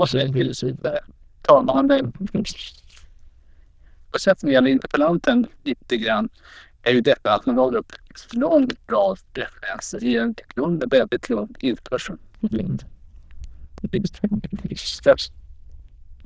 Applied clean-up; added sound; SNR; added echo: neural diffusion model UNIVERSE++.